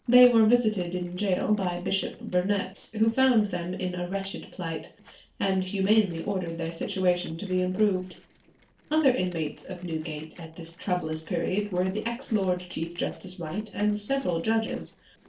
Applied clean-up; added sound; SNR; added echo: neural separator model SepFormer DNS4.